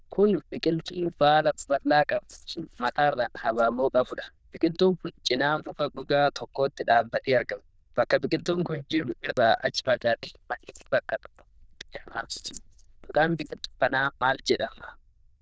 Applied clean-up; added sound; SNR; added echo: neural diffusion model UNIVERSE++.